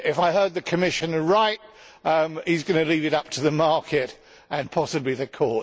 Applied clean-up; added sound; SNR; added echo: none; none; none; none.